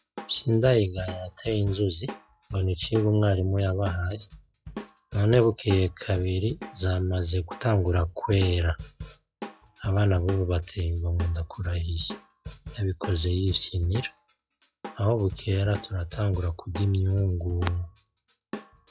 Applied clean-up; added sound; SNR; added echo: classical method log-MMSE.